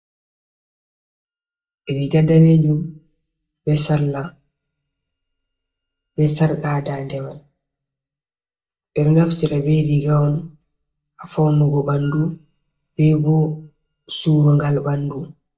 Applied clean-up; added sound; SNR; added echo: neural mask model DeepFilterNet 3.